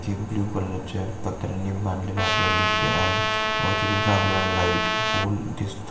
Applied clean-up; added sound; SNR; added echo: none; Trumpet; -2 dB; reverberation time 0.8 s.